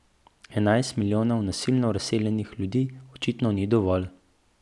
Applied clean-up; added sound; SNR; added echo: none; none; none; none.